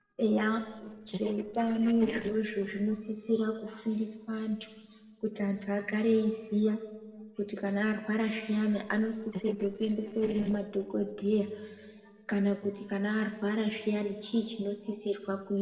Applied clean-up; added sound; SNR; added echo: neural separator model SepFormer DNS4.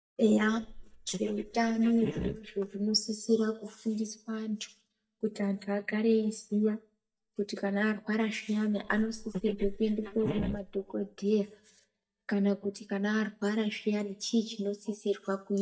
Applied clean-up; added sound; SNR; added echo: neural mask model DeepFilterNet 3.